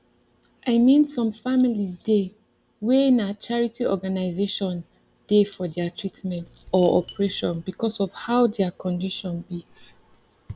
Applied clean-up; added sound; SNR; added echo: none; Coin (dropping); 11 dB; none.